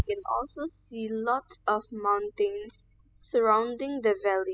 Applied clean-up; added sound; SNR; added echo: classical method spectral subtraction.